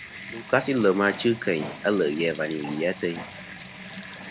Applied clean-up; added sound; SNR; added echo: none; Bathtub (filling or washing) / Water tap, faucet; 15 dB; none.